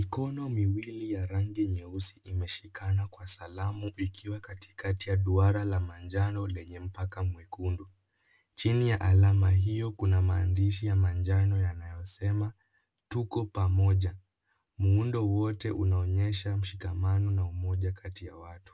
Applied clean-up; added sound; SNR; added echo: none; none; none; none.